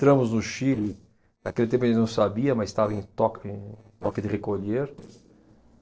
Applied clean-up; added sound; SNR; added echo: neural separator model SepFormer DNS4.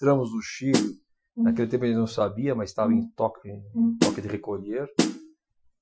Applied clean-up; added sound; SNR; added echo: classical method Wiener filter.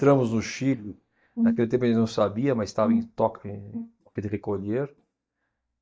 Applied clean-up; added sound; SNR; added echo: neural mask model DeepFilterNet 3.